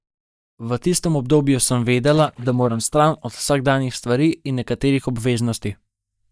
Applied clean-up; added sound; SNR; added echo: neural mask model DeepFilterNet 3.